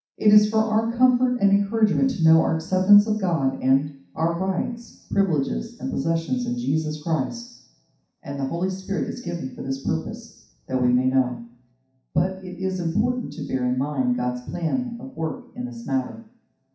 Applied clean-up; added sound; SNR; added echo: none; none; none; reverberation time 0.7 s.